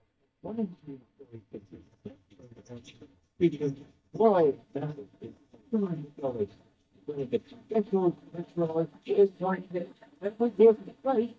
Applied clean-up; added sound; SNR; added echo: neural mask model DeepFilterNet 3.